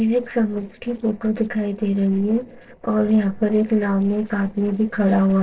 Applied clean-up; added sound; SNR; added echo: neural separator model SepFormer DNS4.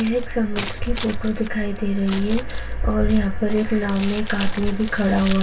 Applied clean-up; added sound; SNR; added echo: none; Crumpling, crinkling; 16 dB; reverberation time 0.2 s.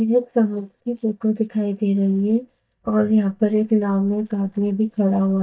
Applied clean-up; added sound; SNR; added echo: neural mask model DeepFilterNet 3.